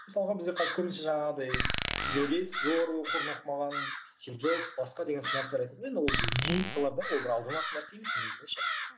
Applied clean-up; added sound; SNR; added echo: none; Glass + Crow; 2 dB; none.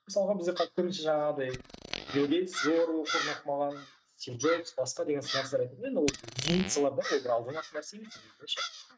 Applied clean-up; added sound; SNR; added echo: neural mask model RNNoise.